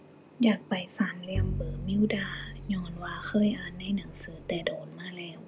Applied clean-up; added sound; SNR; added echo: none; Bowed string instrument; 6 dB; none.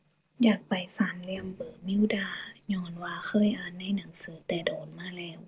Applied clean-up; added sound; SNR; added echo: neural separator model SepFormer DNS4.